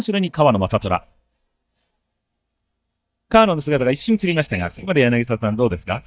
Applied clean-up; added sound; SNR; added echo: neural mask model DeepFilterNet 3.